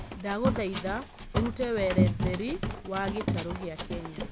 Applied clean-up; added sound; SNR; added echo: none; Run; -1 dB; none.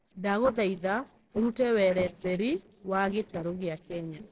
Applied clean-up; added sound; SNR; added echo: neural separator model SepFormer DNS4.